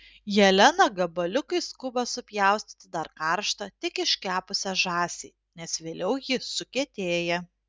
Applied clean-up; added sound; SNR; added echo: none; none; none; none.